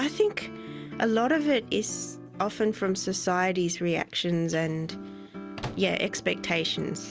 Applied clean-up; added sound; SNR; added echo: none; Microwave oven; 11 dB; none.